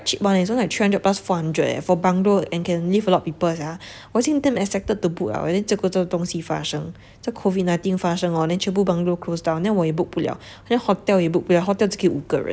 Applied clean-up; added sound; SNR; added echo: none; none; none; none.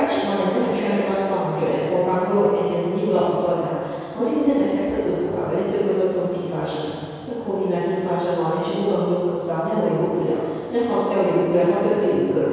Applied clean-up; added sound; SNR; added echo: none; none; none; reverberation time 2.2 s.